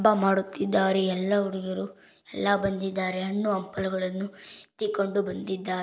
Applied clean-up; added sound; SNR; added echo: none; none; none; none.